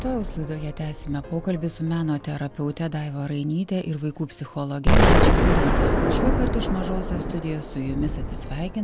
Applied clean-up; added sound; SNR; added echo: none; Explosion; -4 dB; none.